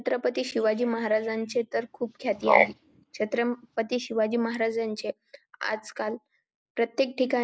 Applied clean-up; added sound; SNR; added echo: neural mask model Resemble Enhance denoiser.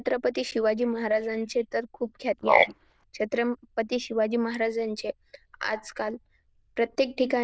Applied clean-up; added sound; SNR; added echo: neural diffusion model UNIVERSE++.